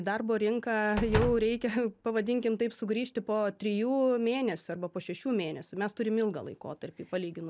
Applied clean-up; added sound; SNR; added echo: none; Slam; 6 dB; none.